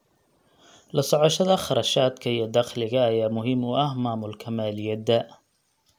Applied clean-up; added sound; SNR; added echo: none; none; none; none.